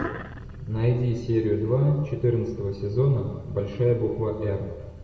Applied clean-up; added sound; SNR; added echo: none; none; none; reverberation time 1.1 s.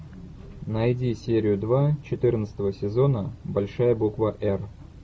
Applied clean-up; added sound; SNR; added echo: none; none; none; none.